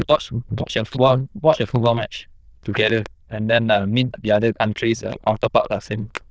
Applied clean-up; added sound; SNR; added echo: neural diffusion model UNIVERSE++.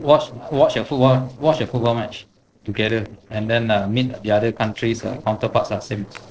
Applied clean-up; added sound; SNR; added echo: neural separator model SepFormer DNS4.